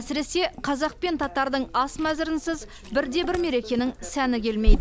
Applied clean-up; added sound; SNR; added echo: none; Liquid; 2 dB; none.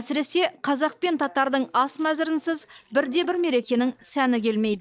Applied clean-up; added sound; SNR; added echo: neural mask model DeepFilterNet 3.